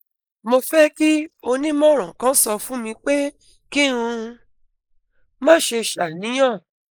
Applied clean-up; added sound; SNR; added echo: neural mask model Resemble Enhance denoiser.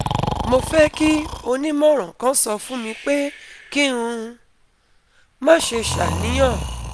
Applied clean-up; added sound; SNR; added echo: none; Breathing; 8 dB; none.